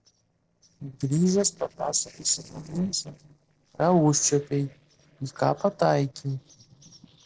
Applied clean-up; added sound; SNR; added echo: neural separator model SepFormer DNS4.